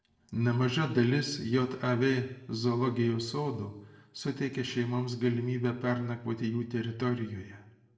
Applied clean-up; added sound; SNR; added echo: none; none; none; reverberation time 0.8 s.